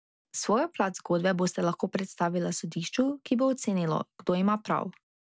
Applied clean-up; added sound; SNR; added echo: none; none; none; none.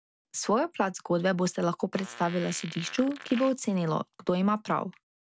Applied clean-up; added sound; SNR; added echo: none; Fart; 17 dB; none.